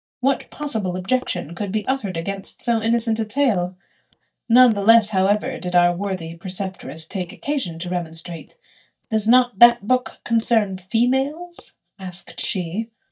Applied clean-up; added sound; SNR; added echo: neural mask model DeepFilterNet 3.